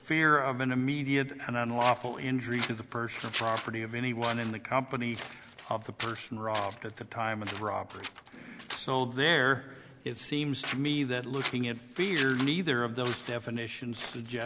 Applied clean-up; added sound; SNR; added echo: none; Scissors; 10 dB; none.